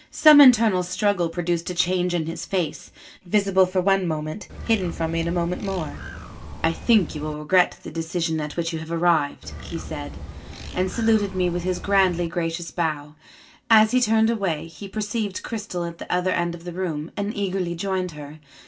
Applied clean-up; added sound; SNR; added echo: none; Bird; 12 dB; reverberation time 0.2 s.